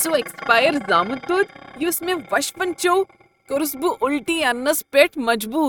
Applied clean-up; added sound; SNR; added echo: neural mask model RNNoise.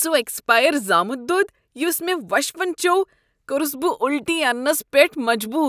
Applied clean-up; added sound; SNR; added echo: none; none; none; none.